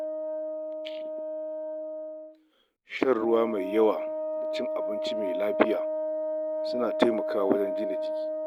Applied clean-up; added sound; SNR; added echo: none; Wind instrument, woodwind instrument; 1 dB; none.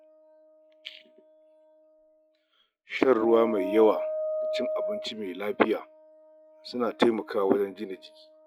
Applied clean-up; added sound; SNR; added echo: classical method log-MMSE.